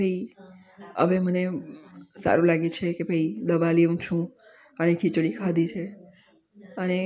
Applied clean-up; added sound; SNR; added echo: none; none; none; none.